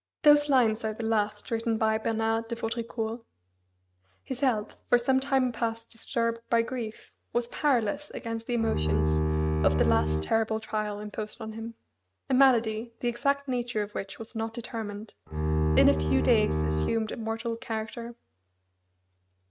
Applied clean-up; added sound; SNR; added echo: neural mask model RNNoise.